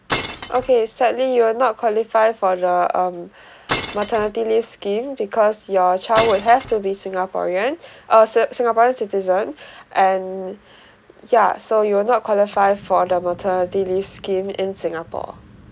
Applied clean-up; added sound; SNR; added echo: none; Glass; 9 dB; none.